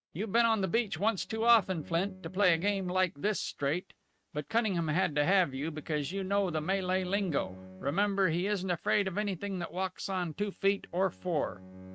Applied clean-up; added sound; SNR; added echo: neural mask model RNNoise.